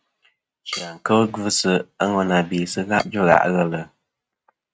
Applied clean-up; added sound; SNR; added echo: neural mask model RNNoise.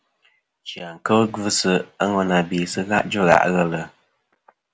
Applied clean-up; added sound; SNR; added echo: none; none; none; none.